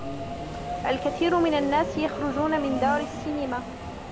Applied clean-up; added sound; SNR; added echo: none; Subway, metro, underground; 6 dB; none.